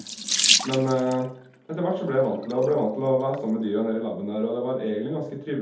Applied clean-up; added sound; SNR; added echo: none; Sink (filling or washing) / Water tap, faucet; 5 dB; reverberation time 0.6 s.